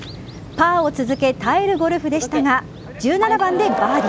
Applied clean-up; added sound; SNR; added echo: none; none; none; none.